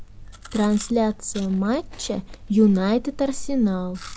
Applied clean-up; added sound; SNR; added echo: none; Chewing, mastication; 13 dB; none.